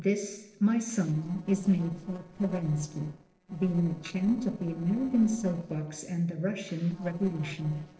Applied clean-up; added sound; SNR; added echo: neural separator model SepFormer DNS4.